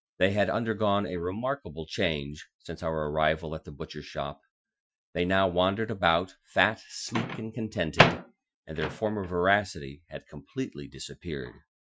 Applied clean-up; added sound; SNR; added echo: classical method Wiener filter.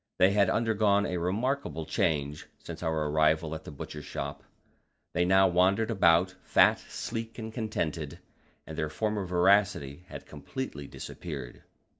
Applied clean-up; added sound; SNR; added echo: none; none; none; none.